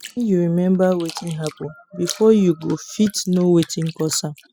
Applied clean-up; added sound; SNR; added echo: classical method spectral subtraction.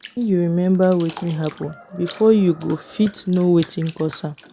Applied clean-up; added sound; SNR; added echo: none; Bathtub (filling or washing); 19 dB; none.